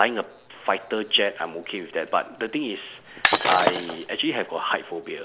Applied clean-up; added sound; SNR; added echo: none; Shatter; -1 dB; none.